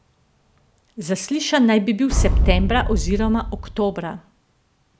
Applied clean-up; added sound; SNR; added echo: none; Boom; -2 dB; none.